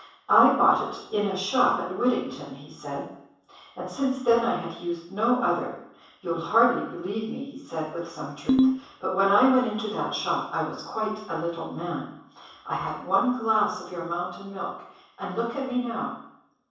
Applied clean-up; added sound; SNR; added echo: none; Ringtone; -3 dB; reverberation time 0.7 s.